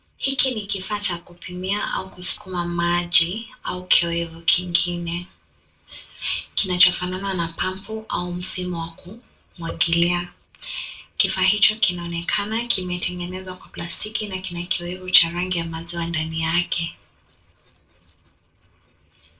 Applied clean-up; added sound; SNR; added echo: neural separator model SepFormer DNS4.